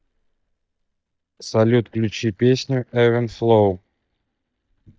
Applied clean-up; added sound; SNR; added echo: neural mask model DeepFilterNet 3.